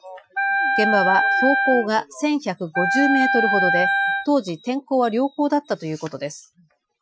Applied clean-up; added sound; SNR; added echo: classical method Wiener filter.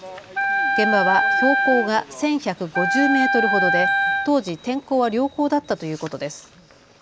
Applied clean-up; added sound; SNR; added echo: none; Wind instrument, woodwind instrument; -2 dB; none.